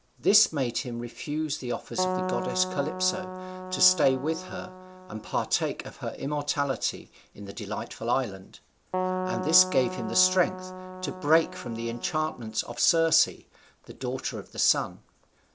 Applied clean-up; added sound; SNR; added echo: none; Keyboard (musical); 6 dB; none.